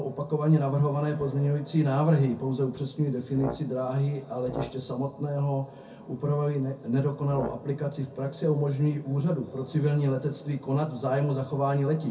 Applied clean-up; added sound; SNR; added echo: none; Brass instrument; 13 dB; reverberation time 0.3 s.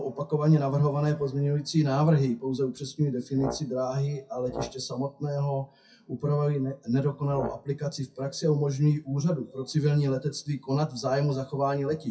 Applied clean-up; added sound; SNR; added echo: classical method WPE with log-MMSE.